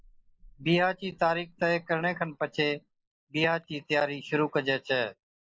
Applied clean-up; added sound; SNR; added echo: neural mask model Resemble Enhance denoiser.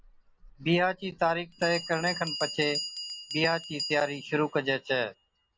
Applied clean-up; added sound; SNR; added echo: none; Bell; 10 dB; none.